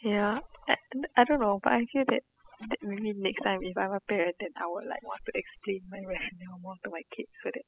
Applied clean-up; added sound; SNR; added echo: classical method spectral subtraction.